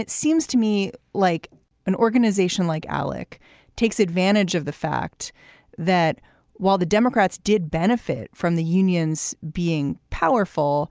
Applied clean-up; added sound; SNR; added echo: none; none; none; none.